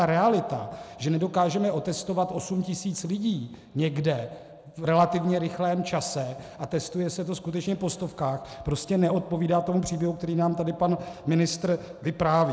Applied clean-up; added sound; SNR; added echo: none; none; none; none.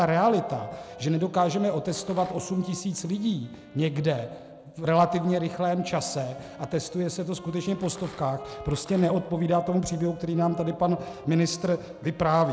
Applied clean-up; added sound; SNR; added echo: none; Rattle + Wind instrument, woodwind instrument; 20 dB; none.